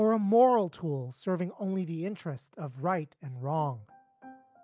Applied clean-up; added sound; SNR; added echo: none; none; none; none.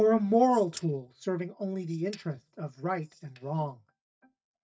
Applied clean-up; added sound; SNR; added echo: neural mask model DeepFilterNet 3.